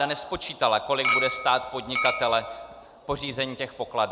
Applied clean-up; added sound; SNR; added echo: none; Chink, clink; 2 dB; none.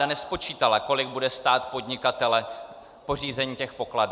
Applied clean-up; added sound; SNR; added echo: none; none; none; none.